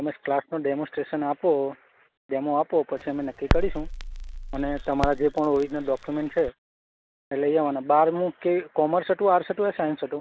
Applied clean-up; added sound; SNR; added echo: none; Crackle; 5 dB; none.